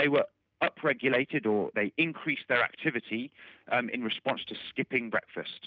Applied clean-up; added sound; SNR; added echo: none; none; none; none.